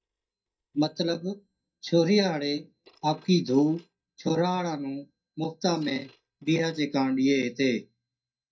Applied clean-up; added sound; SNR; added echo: neural mask model DeepFilterNet 3.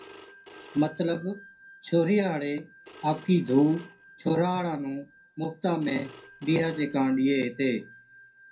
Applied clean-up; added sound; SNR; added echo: none; Telephone; 18 dB; reverberation time 0.3 s.